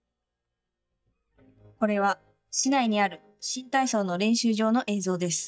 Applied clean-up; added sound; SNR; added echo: neural mask model DeepFilterNet 3.